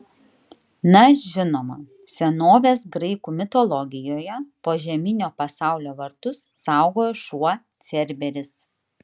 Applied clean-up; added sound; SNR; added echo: none; none; none; none.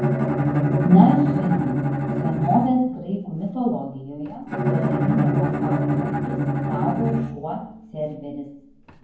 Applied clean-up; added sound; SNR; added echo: none; Bowed string instrument; 0 dB; reverberation time 0.9 s.